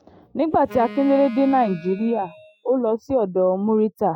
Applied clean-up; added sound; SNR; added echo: classical method Wiener filter.